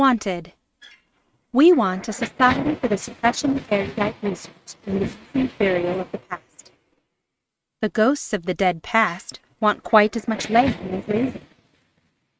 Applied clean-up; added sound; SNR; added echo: neural mask model RNNoise.